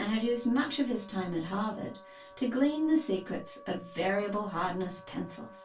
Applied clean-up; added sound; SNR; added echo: none; Wind instrument, woodwind instrument; 20 dB; reverberation time 0.2 s.